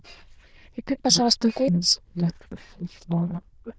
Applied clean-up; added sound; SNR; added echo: neural diffusion model UNIVERSE++.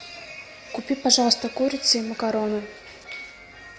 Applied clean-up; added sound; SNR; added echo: none; none; none; none.